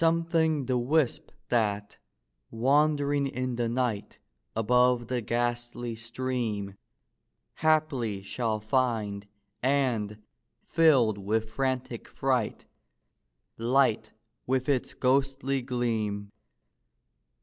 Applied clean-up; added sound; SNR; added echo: none; none; none; none.